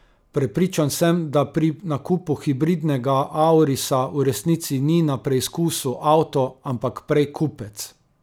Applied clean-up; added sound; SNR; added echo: none; none; none; none.